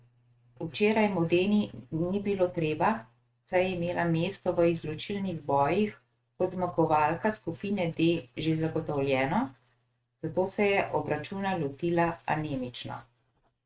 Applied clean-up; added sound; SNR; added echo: neural mask model RNNoise.